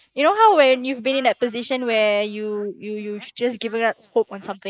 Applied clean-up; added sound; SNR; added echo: neural mask model Resemble Enhance denoiser.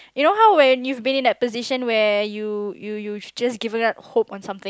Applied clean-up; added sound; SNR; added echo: none; none; none; none.